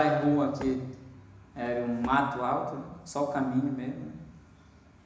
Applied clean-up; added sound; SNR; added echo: none; Walk, footsteps; 17 dB; reverberation time 1.0 s.